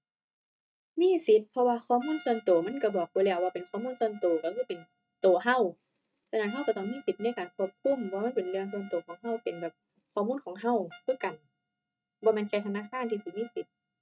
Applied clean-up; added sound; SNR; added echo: neural mask model RNNoise.